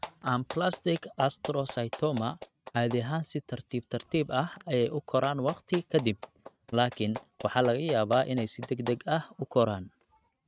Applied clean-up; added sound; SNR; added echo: neural mask model RNNoise.